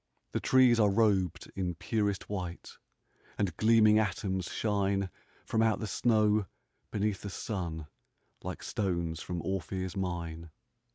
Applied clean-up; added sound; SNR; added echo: none; none; none; none.